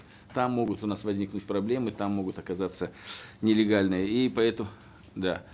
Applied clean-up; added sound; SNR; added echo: none; none; none; none.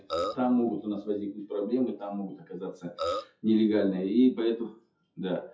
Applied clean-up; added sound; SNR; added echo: classical method WPE with log-MMSE.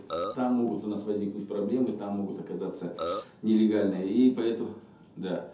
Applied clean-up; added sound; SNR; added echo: none; Burping, eructation; 5 dB; reverberation time 0.5 s.